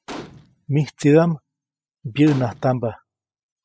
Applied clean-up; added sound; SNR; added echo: classical method spectral subtraction.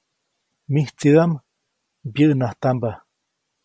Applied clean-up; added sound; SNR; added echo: none; none; none; none.